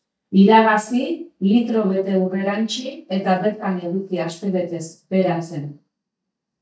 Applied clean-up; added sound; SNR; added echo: neural mask model DeepFilterNet 3.